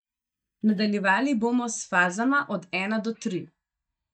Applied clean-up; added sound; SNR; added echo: neural mask model DeepFilterNet 3.